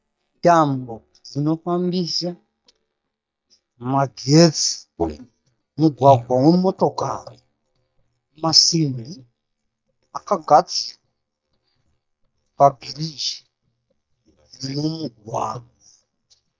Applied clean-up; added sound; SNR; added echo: neural mask model DeepFilterNet 3.